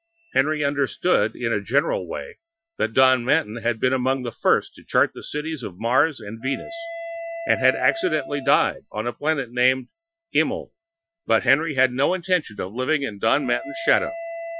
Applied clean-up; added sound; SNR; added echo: classical method Wiener filter.